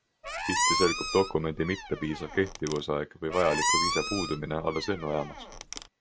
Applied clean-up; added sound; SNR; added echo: none; Squeak; 2 dB; none.